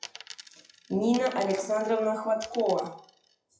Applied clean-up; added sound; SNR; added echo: classical method WPE with log-MMSE.